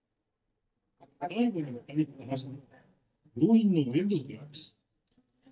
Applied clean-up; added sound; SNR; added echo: neural mask model DeepFilterNet 3.